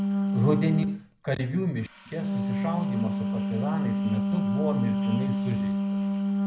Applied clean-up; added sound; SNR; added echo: none; Wind instrument, woodwind instrument; -3 dB; none.